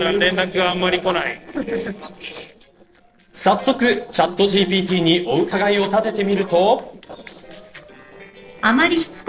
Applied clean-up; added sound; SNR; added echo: neural separator model SepFormer DNS4.